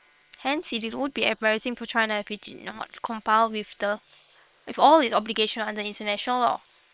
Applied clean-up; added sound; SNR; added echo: neural separator model SepFormer WHAM!.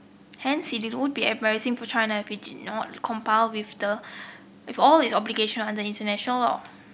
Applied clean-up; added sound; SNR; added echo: none; none; none; none.